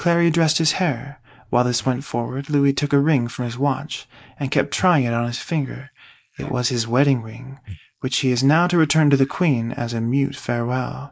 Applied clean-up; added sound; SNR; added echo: neural mask model Resemble Enhance denoiser.